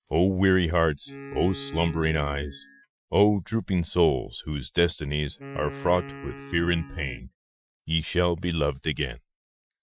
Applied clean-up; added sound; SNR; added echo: classical method Wiener filter.